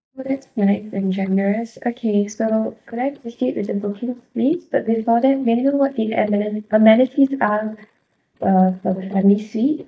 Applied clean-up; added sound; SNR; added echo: neural mask model DeepFilterNet 3.